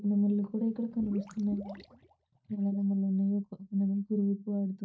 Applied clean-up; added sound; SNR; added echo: neural mask model DeepFilterNet 3.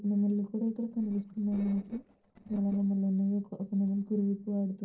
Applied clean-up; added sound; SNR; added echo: neural separator model SepFormer DNS4.